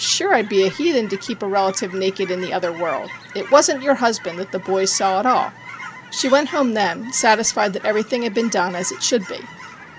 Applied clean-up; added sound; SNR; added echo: none; Chirp, tweet / Fowl; 16 dB; none.